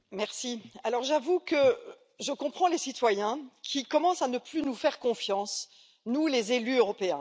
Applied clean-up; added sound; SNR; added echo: none; none; none; none.